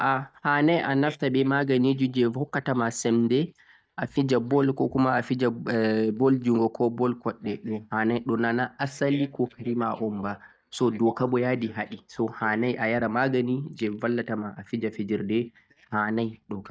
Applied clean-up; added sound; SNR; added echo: neural mask model DeepFilterNet 3.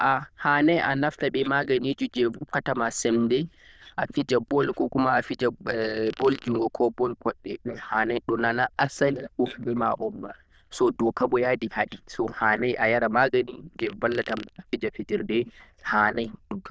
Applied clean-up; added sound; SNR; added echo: neural diffusion model UNIVERSE++.